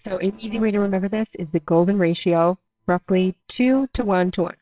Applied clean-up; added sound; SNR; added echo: neural separator model SepFormer WHAMR!.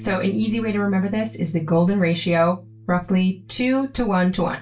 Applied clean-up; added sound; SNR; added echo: none; Bass guitar; 19 dB; reverberation time 0.2 s.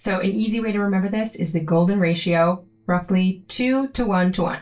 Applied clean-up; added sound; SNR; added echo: neural separator model SepFormer DNS4.